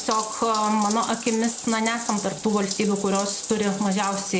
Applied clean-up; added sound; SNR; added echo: none; Bathtub (filling or washing); 10 dB; none.